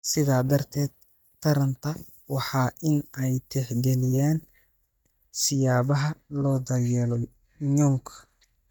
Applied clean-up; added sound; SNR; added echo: neural mask model DeepFilterNet 3.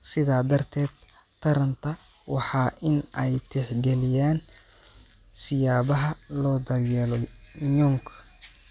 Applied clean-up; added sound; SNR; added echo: none; none; none; none.